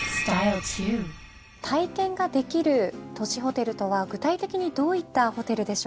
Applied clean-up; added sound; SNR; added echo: none; none; none; none.